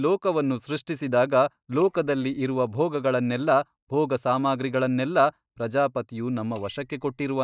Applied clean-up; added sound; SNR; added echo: neural mask model DeepFilterNet 3.